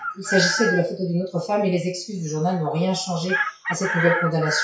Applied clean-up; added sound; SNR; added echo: classical method WPE with log-MMSE.